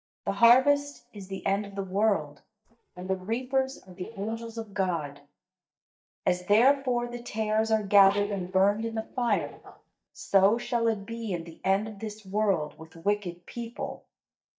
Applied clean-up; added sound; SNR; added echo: neural mask model DeepFilterNet 3.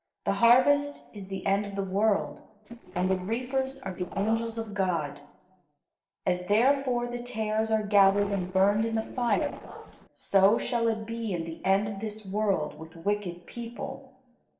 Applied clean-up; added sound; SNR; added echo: neural separator model SepFormer DNS4.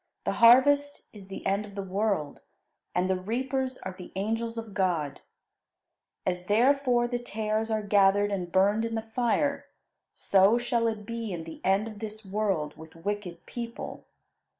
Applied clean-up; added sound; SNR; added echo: none; none; none; none.